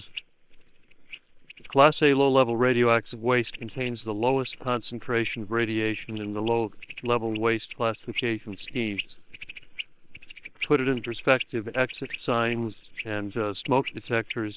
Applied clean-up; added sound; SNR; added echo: neural separator model SepFormer WHAM!.